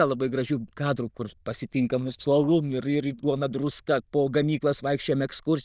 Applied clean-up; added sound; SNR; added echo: neural diffusion model UNIVERSE++.